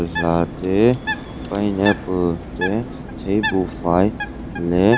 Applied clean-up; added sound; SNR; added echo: none; Bird + Fixed-wing aircraft, airplane; 8 dB; none.